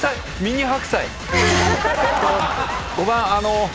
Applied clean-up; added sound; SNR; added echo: none; none; none; none.